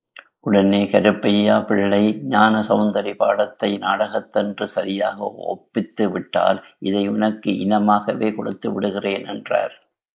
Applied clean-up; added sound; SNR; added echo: neural mask model Resemble Enhance denoiser.